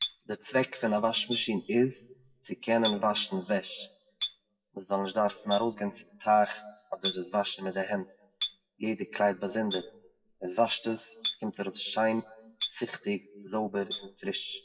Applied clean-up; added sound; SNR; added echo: classical method WPE with log-MMSE.